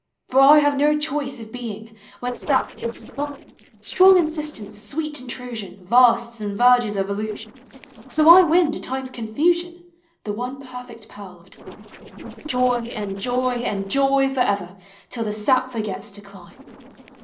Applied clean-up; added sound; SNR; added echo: neural separator model SepFormer DNS4.